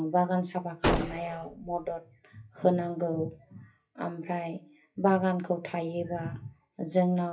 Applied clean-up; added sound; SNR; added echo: classical method WPE with log-MMSE.